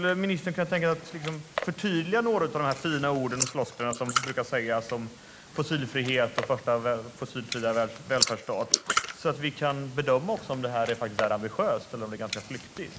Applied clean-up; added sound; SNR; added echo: neural mask model Resemble Enhance denoiser.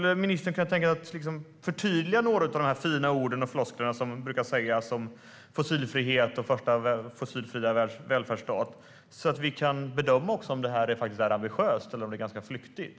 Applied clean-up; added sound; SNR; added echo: none; none; none; none.